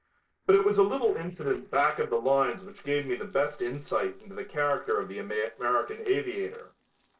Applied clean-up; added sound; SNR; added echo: neural separator model SepFormer DNS4.